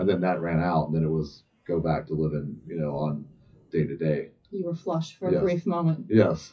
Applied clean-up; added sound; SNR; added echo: classical method WPE with log-MMSE.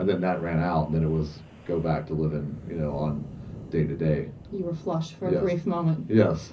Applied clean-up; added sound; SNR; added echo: none; Wind; 19 dB; reverberation time 0.4 s.